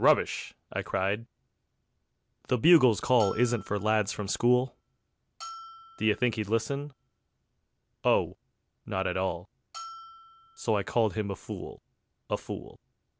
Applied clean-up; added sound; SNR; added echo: none; Bell; 18 dB; none.